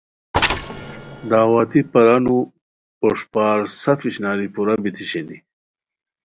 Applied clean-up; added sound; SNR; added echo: none; Mechanisms; 6 dB; none.